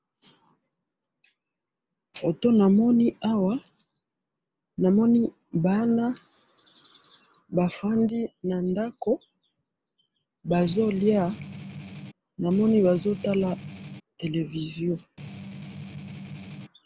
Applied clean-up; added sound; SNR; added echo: none; Strum; 13 dB; none.